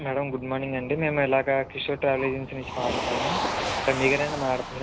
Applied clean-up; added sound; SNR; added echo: none; Motor vehicle (road); 5 dB; none.